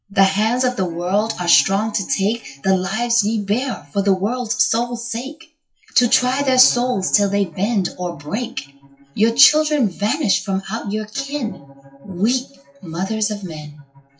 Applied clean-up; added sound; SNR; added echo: classical method WPE with log-MMSE.